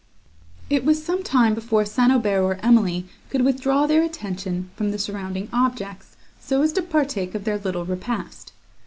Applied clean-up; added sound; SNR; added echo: none; none; none; none.